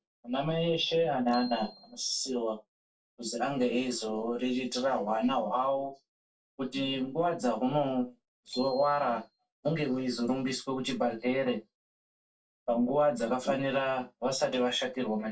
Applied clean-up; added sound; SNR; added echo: none; Bicycle bell; 19 dB; reverberation time 0.2 s.